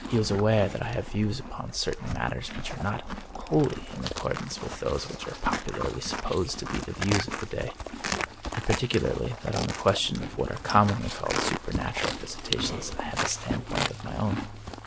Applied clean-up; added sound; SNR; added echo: none; Livestock, farm animals, working animals; 5 dB; none.